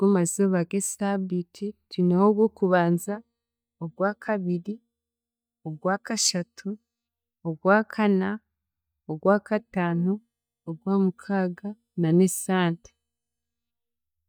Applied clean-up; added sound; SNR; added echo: neural mask model DeepFilterNet 3.